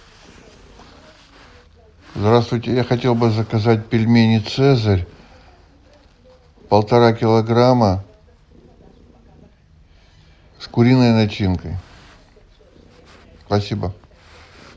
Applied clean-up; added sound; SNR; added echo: none; none; none; none.